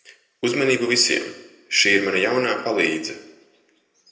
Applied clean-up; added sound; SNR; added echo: none; none; none; reverberation time 0.7 s.